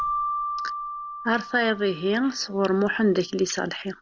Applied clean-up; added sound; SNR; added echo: none; Keyboard (musical); 8 dB; none.